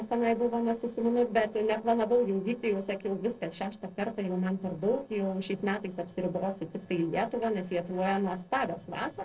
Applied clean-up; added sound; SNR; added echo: neural separator model SepFormer DNS4.